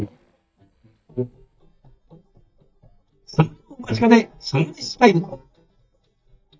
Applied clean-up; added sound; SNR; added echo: neural mask model DeepFilterNet 3.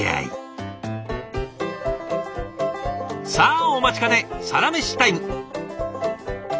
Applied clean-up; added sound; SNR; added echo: none; none; none; none.